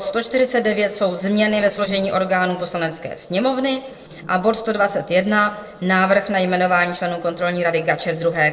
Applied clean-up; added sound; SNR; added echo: neural separator model SepFormer DNS4.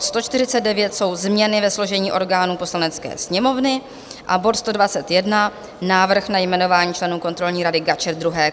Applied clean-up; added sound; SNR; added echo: none; none; none; none.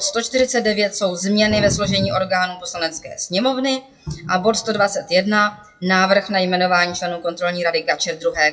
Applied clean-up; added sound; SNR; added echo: classical method WPE with log-MMSE.